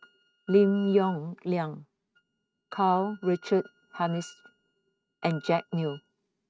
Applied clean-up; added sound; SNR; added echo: neural mask model RNNoise.